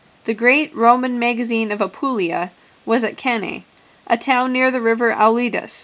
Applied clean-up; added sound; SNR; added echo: none; none; none; none.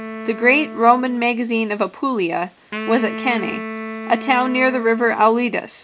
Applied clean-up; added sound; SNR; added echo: none; Wind instrument, woodwind instrument; 12 dB; none.